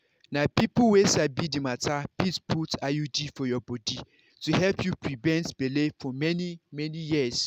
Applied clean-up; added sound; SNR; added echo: none; none; none; none.